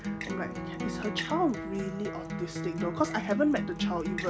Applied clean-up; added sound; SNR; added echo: none; Acoustic guitar; 3 dB; none.